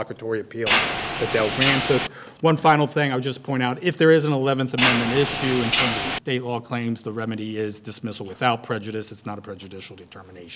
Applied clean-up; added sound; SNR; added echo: none; Mechanisms; 3 dB; none.